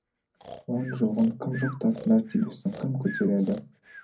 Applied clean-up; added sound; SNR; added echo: none; Breathing; 16 dB; reverberation time 0.4 s.